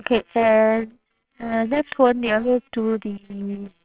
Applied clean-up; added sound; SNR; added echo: neural separator model SepFormer WHAMR!.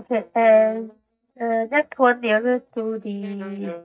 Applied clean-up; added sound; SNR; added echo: neural mask model DeepFilterNet 3.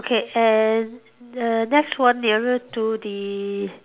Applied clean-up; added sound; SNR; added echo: none; none; none; none.